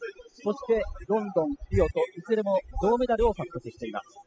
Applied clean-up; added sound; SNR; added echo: classical method spectral subtraction.